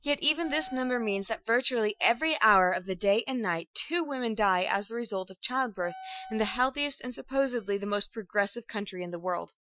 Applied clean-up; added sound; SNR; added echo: classical method Wiener filter.